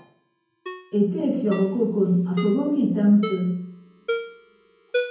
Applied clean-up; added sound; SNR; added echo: none; Ringtone; 11 dB; reverberation time 0.9 s.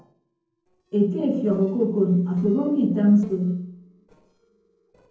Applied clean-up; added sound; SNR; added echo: neural separator model SepFormer DNS4.